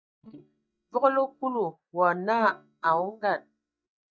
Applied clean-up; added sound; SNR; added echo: neural mask model DeepFilterNet 3.